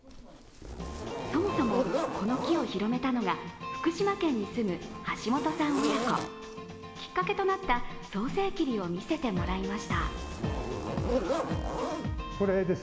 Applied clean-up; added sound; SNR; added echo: none; Zipper (clothing); 6 dB; reverberation time 1.3 s.